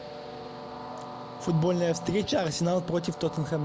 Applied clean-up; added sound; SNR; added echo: none; Train; 11 dB; none.